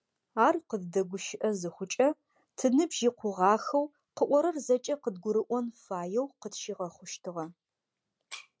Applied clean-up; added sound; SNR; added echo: none; none; none; none.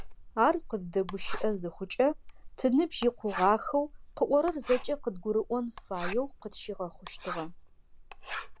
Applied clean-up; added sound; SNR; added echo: none; Writing; 9 dB; none.